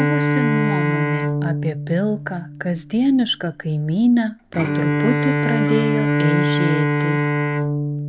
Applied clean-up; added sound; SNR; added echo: none; Bowed string instrument; -1 dB; none.